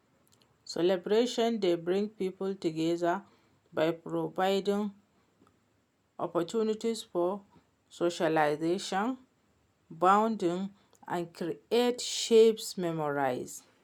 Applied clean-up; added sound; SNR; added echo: none; none; none; none.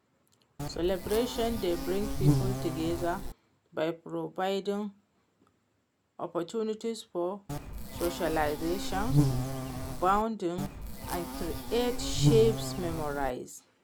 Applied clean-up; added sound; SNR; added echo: none; Insect; -1 dB; none.